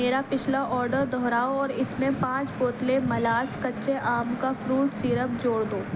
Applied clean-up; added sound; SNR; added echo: none; none; none; none.